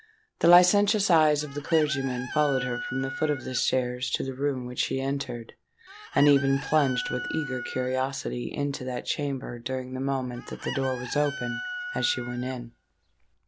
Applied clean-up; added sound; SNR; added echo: none; Chicken, rooster; 12 dB; none.